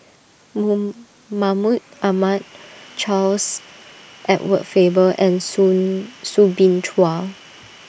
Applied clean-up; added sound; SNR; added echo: none; none; none; none.